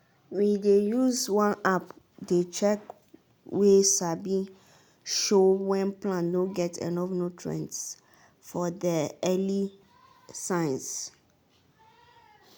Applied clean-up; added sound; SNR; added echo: none; none; none; none.